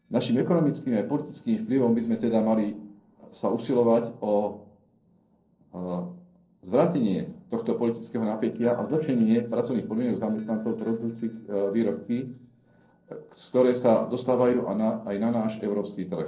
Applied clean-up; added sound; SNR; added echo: neural separator model SepFormer DNS4.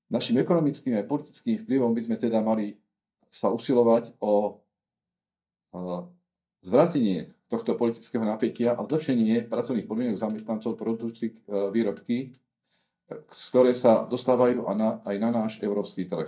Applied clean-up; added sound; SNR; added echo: neural mask model DeepFilterNet 3.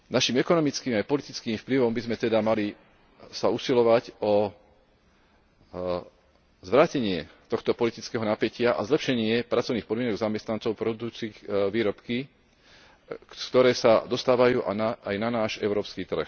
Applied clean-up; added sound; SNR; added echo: none; none; none; none.